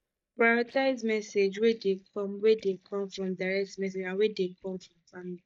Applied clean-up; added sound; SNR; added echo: neural mask model DeepFilterNet 3.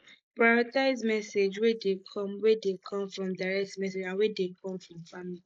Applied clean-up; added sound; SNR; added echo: neural mask model Resemble Enhance denoiser.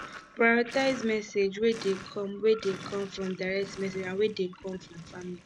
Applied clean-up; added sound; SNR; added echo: none; Sink (filling or washing); 16 dB; none.